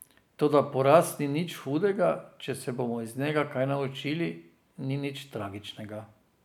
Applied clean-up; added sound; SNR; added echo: none; none; none; none.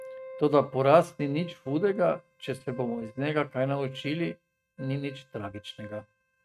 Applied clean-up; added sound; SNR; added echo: neural mask model RNNoise.